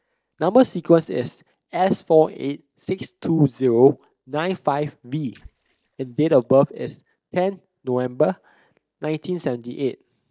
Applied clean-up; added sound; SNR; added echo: neural mask model DeepFilterNet 3.